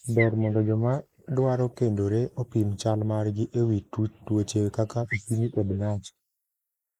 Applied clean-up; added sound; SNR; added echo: neural mask model Resemble Enhance denoiser.